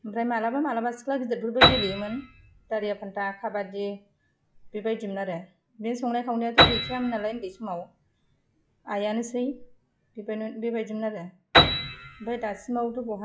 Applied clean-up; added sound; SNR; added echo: classical method log-MMSE.